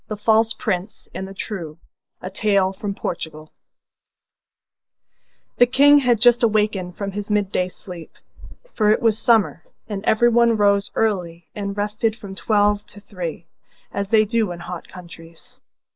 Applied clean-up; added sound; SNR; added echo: neural mask model Resemble Enhance denoiser.